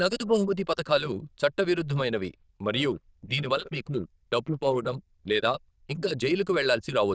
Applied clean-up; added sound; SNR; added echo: neural diffusion model UNIVERSE++.